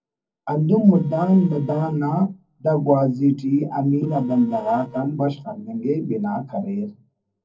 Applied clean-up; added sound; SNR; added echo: neural separator model SepFormer DNS4.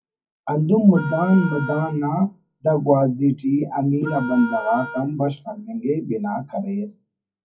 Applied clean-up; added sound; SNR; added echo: classical method WPE with log-MMSE.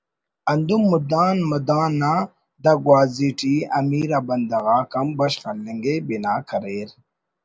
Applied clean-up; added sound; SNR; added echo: none; none; none; none.